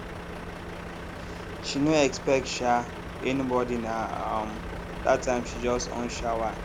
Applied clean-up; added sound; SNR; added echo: none; Truck; 8 dB; none.